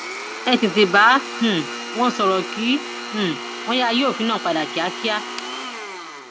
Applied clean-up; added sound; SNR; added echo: none; Domestic sounds, home sounds; 9 dB; none.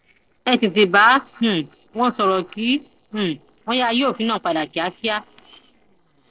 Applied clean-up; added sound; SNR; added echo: neural separator model SepFormer DNS4.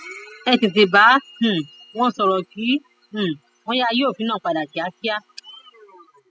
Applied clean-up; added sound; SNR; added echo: classical method spectral subtraction.